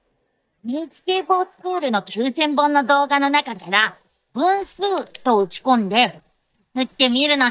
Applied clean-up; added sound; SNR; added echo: neural mask model DeepFilterNet 3.